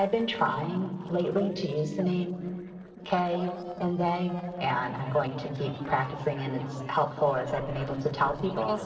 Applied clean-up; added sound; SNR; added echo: neural separator model SepFormer DNS4.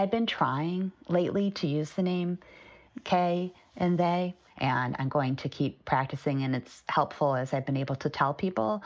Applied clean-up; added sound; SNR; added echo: none; none; none; none.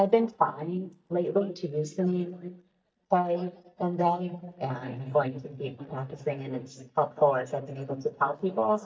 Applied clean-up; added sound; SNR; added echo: neural mask model DeepFilterNet 3.